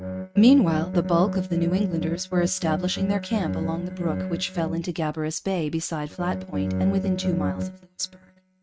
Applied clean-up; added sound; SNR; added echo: neural mask model RNNoise.